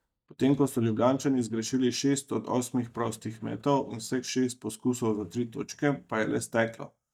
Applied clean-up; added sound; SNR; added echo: neural mask model DeepFilterNet 3.